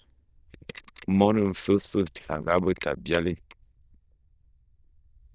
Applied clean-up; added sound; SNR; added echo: neural diffusion model UNIVERSE++.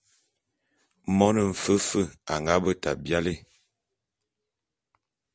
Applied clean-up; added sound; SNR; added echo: none; none; none; none.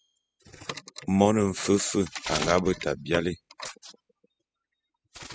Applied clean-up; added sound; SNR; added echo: classical method spectral subtraction.